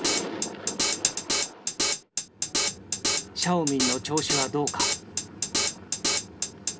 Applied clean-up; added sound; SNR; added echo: none; Drum kit; -4 dB; reverberation time 0.3 s.